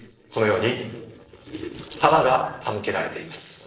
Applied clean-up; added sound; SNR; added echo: neural separator model SepFormer DNS4.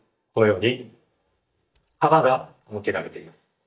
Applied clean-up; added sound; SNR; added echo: neural mask model DeepFilterNet 3.